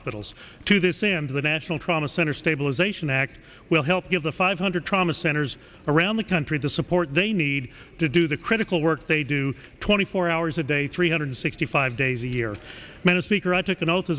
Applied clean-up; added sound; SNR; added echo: none; none; none; none.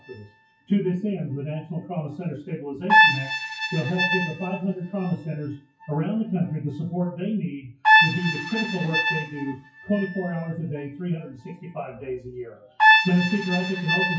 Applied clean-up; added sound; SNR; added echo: classical method WPE with log-MMSE.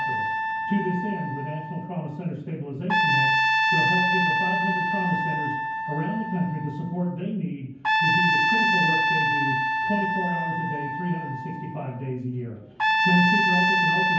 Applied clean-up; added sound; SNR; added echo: none; Trumpet; -4 dB; reverberation time 0.9 s.